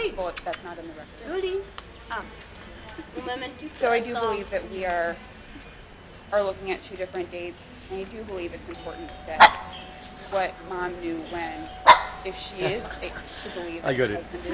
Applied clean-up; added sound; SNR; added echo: none; Dog; -5 dB; none.